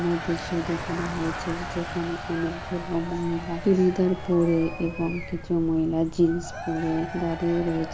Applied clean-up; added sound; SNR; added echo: none; Crowd / Cheering + Bicycle; 9 dB; none.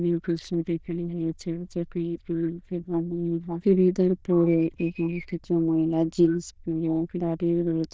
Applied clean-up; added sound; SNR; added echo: neural diffusion model UNIVERSE++.